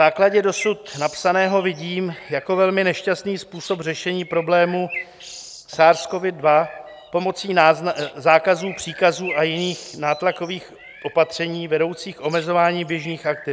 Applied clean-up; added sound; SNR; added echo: none; Bird; 19 dB; none.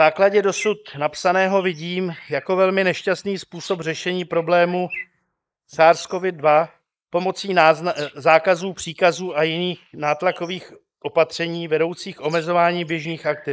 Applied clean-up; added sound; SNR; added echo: neural mask model Resemble Enhance denoiser.